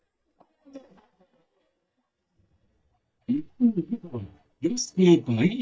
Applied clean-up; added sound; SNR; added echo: neural mask model DeepFilterNet 3.